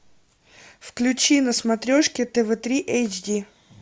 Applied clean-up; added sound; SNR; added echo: none; none; none; none.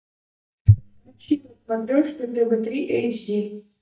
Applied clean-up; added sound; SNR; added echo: neural mask model DeepFilterNet 3.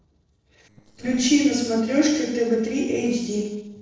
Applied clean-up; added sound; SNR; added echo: neural separator model SepFormer DNS4.